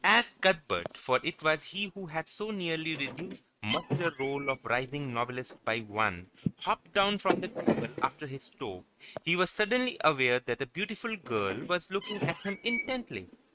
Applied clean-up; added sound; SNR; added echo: neural mask model RNNoise.